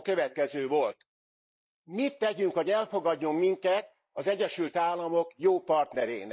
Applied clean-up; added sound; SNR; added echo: neural mask model Resemble Enhance denoiser.